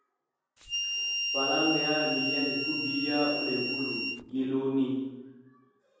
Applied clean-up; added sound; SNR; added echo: none; Harmonica; 0 dB; reverberation time 1.3 s.